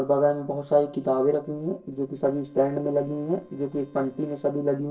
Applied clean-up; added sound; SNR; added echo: neural separator model SepFormer DNS4.